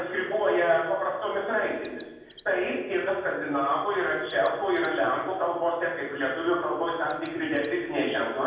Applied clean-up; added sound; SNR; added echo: none; Chirp, tweet; 19 dB; reverberation time 1.2 s.